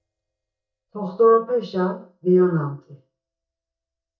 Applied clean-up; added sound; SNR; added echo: neural mask model DeepFilterNet 3.